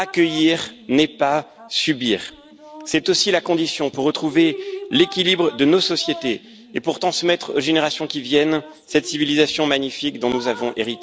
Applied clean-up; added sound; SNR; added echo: none; Drip; 18 dB; none.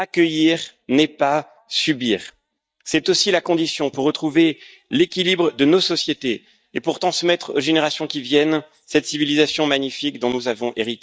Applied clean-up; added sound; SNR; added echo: neural mask model DeepFilterNet 3.